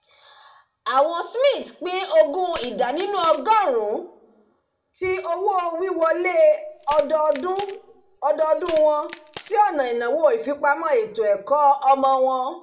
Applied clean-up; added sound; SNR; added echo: none; Crack; 19 dB; reverberation time 0.4 s.